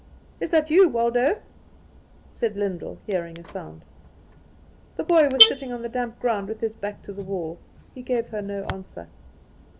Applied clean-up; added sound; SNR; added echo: none; Alarm / Car; 5 dB; none.